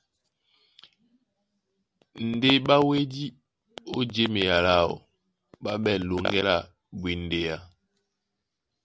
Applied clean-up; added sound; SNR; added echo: none; none; none; none.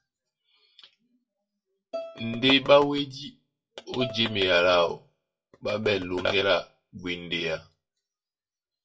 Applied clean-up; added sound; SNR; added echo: classical method WPE with log-MMSE.